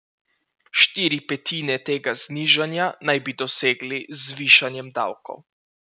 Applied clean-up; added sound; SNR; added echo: none; none; none; none.